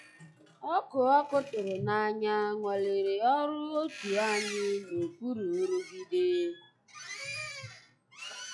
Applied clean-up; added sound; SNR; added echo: classical method log-MMSE.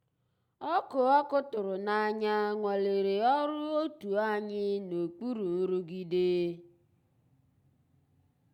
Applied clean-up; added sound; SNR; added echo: none; none; none; none.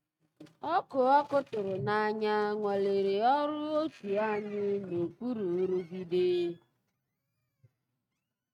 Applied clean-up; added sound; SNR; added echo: neural mask model RNNoise.